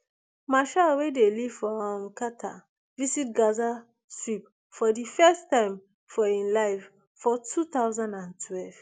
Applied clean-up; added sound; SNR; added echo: none; none; none; none.